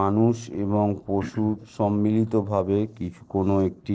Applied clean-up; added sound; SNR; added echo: neural separator model SepFormer DNS4.